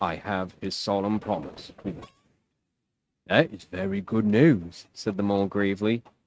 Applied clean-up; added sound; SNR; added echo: neural mask model RNNoise.